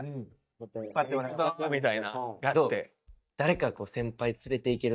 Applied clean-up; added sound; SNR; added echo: neural mask model DeepFilterNet 3.